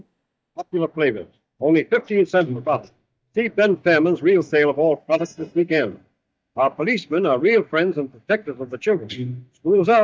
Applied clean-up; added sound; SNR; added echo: neural mask model DeepFilterNet 3.